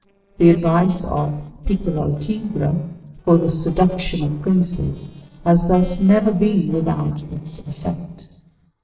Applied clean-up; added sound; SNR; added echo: neural separator model SepFormer DNS4.